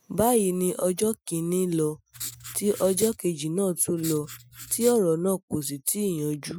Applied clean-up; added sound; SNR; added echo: classical method Wiener filter.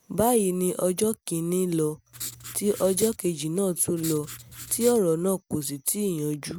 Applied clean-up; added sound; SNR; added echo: none; Writing; 13 dB; none.